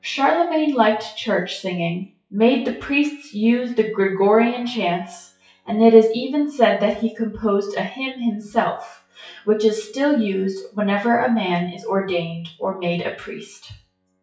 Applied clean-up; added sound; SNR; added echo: classical method WPE with log-MMSE.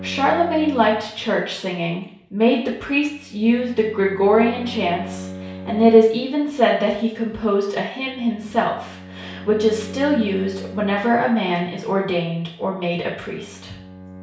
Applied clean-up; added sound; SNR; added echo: none; Bowed string instrument; 17 dB; reverberation time 0.6 s.